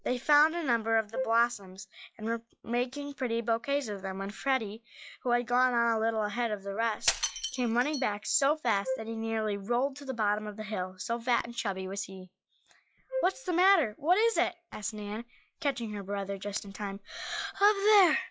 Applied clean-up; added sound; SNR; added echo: classical method log-MMSE.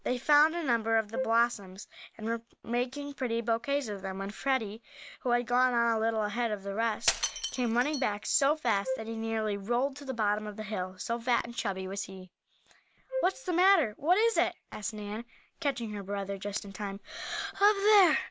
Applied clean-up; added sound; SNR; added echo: none; Shatter + Wind instrument, woodwind instrument; 8 dB; none.